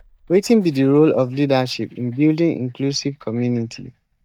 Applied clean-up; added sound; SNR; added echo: neural mask model DeepFilterNet 3.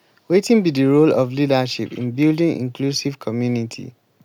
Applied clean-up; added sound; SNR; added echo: none; none; none; none.